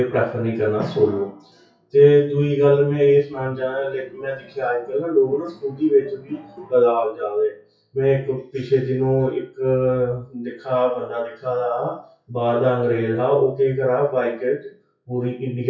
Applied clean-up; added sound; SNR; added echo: classical method WPE with log-MMSE.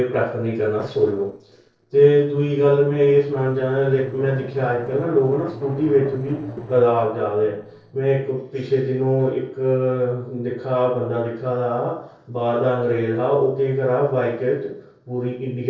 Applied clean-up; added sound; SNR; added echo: neural separator model SepFormer DNS4.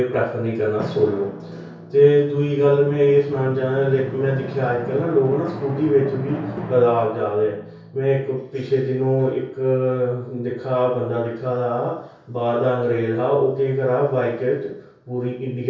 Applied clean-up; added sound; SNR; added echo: none; Drum; 16 dB; reverberation time 0.6 s.